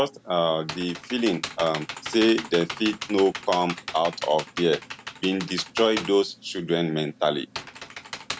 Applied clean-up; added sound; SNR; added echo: none; Computer keyboard; 12 dB; none.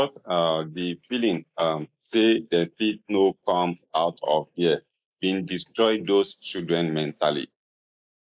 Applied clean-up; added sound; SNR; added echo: neural mask model Resemble Enhance denoiser.